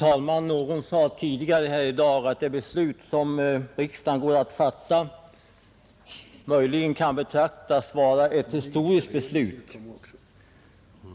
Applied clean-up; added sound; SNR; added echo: none; none; none; none.